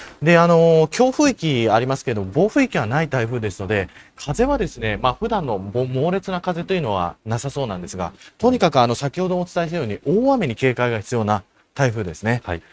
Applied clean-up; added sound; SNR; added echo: neural mask model RNNoise.